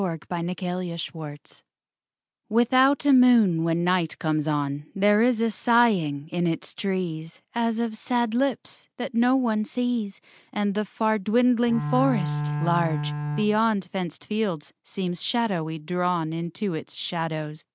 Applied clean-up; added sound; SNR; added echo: none; Bowed string instrument; 3 dB; none.